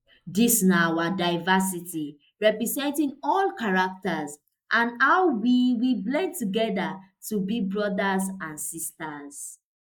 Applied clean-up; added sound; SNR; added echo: neural mask model Resemble Enhance denoiser.